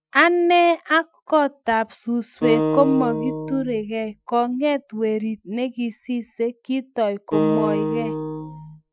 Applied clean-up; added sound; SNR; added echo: classical method Wiener filter.